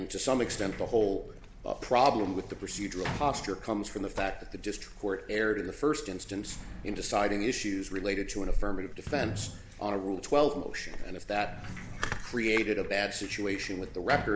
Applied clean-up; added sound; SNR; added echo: none; Sliding door; 14 dB; none.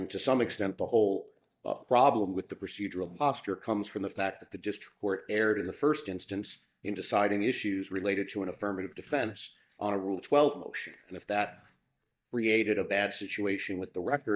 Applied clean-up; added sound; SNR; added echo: neural mask model DeepFilterNet 3.